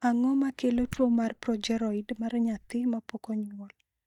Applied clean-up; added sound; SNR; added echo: neural mask model DeepFilterNet 3.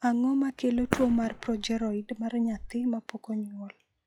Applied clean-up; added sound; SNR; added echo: classical method log-MMSE.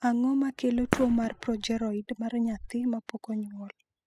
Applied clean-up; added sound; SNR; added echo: classical method spectral subtraction.